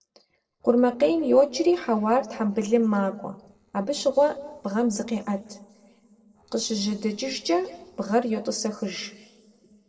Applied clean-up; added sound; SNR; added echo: neural separator model SepFormer DNS4.